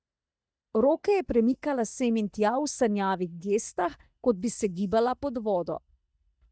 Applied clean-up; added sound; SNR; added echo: neural mask model DeepFilterNet 3.